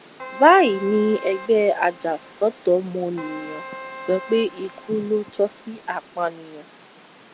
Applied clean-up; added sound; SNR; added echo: none; Keyboard (musical); 16 dB; none.